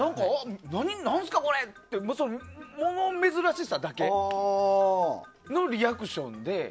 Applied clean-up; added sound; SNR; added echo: none; none; none; none.